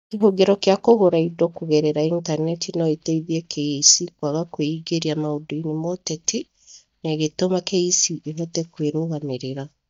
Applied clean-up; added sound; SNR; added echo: neural mask model DeepFilterNet 3.